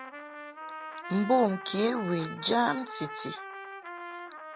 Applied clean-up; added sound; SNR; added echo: none; Trumpet; 11 dB; none.